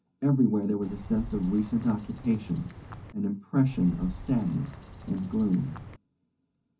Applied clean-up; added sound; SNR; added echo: none; Bird vocalization, bird call, bird song; 14 dB; reverberation time 0.3 s.